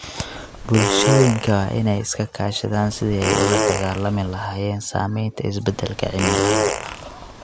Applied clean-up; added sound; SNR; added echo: none; Fart; 2 dB; none.